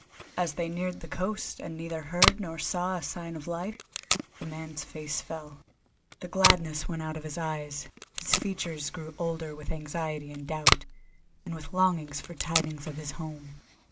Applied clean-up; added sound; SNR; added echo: none; Packing tape, duct tape; 1 dB; none.